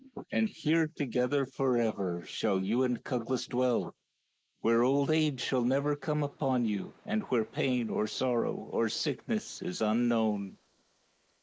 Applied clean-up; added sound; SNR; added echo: neural mask model Resemble Enhance denoiser.